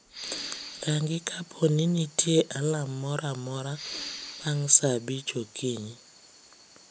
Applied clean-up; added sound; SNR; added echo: none; Respiratory sounds; 13 dB; none.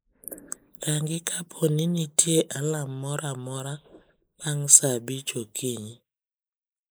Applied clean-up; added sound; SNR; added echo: neural mask model Resemble Enhance denoiser.